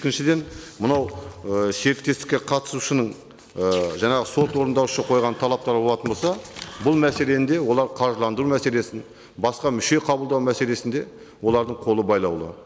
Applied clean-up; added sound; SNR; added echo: none; none; none; none.